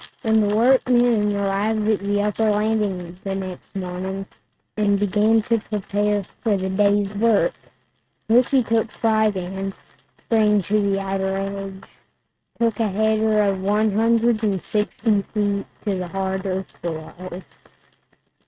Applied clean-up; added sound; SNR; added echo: neural mask model RNNoise.